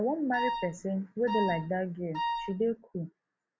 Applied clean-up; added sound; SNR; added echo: none; Wind instrument, woodwind instrument; 3 dB; none.